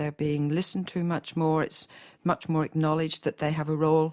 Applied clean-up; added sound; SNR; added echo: none; none; none; none.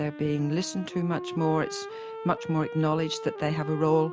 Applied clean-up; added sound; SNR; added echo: none; Wind instrument, woodwind instrument; 11 dB; none.